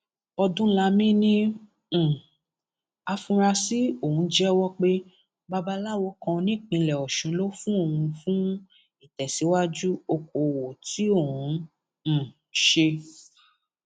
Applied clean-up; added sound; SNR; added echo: none; none; none; none.